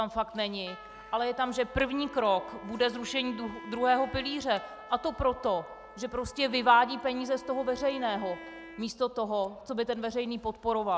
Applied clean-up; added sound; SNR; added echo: none; Trumpet + Wind instrument, woodwind instrument; 18 dB; none.